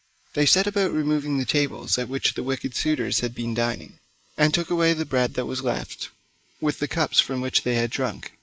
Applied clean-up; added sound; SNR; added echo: neural mask model Resemble Enhance denoiser.